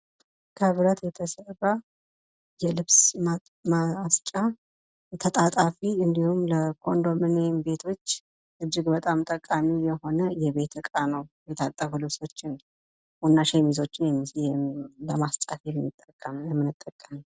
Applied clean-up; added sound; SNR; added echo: none; none; none; none.